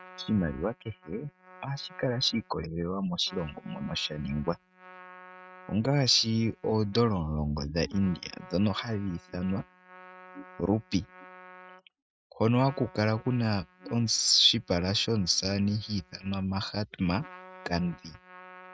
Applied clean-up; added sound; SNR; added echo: neural mask model RNNoise.